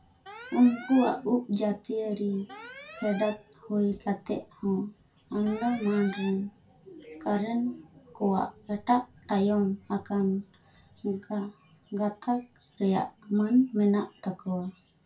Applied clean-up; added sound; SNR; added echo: none; Alarm; 17 dB; reverberation time 0.2 s.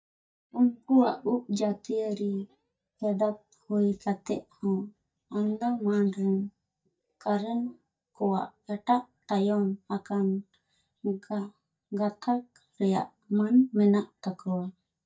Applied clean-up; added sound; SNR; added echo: neural mask model DeepFilterNet 3.